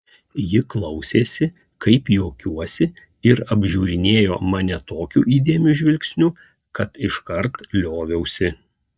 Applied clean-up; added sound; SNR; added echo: neural mask model DeepFilterNet 3.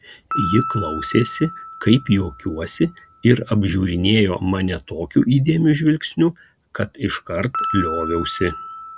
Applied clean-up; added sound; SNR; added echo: none; Piano; 11 dB; none.